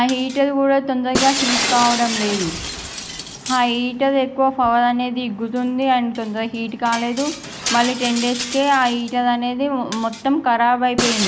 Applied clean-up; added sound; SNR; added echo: none; Shatter; 8 dB; none.